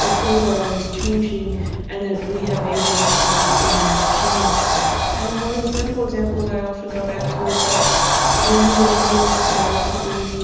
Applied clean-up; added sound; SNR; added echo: none; Sliding door; -3 dB; reverberation time 1.1 s.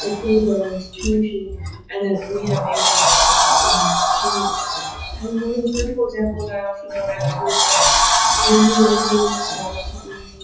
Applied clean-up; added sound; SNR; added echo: classical method WPE with log-MMSE.